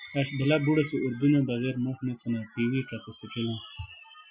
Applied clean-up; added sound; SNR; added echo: classical method Wiener filter.